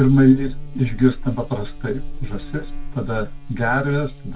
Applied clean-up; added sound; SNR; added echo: none; Buzz; 7 dB; reverberation time 0.1 s.